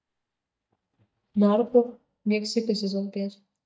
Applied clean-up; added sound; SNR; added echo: neural mask model DeepFilterNet 3.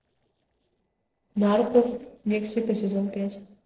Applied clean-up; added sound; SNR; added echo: neural separator model SepFormer DNS4.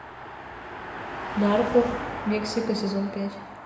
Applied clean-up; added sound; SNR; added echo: none; Car passing by; 8 dB; reverberation time 0.8 s.